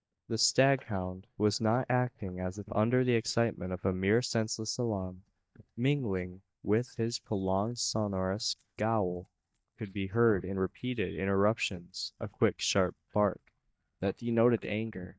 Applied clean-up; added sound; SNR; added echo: neural mask model DeepFilterNet 3.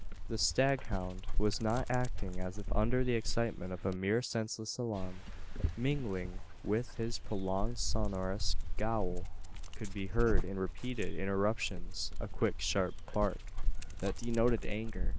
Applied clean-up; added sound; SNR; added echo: none; Dog; -3 dB; none.